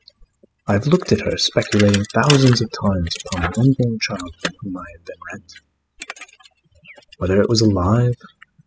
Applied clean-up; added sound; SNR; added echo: classical method spectral subtraction.